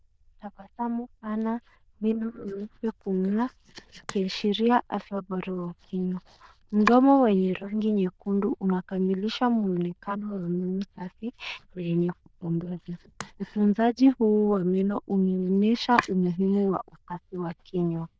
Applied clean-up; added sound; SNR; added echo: neural diffusion model UNIVERSE++.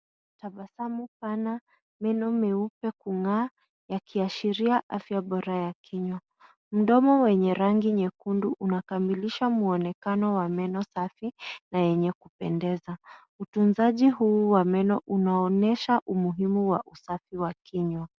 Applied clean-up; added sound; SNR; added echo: none; none; none; none.